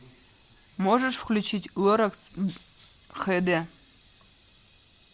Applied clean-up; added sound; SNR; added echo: none; none; none; none.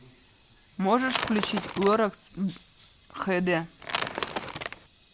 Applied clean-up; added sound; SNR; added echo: none; Crackle / Crushing / Wood; 2 dB; none.